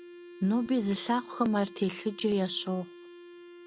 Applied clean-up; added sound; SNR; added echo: none; Wind instrument, woodwind instrument; 17 dB; none.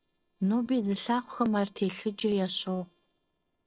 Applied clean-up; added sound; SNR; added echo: neural separator model SepFormer DNS4.